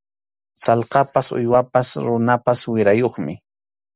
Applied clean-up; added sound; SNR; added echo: none; none; none; none.